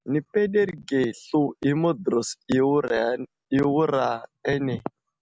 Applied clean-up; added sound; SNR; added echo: none; none; none; none.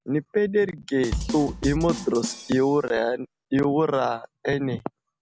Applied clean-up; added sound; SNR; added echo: none; Drum kit; 8 dB; none.